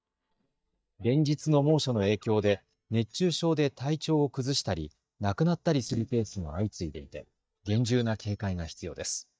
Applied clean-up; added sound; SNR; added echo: neural mask model DeepFilterNet 3.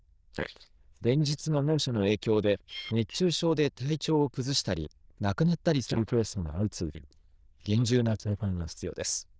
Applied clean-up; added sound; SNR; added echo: neural diffusion model UNIVERSE++.